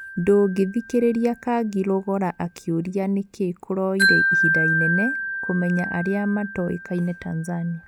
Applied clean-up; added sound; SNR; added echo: none; Wind chime; 3 dB; none.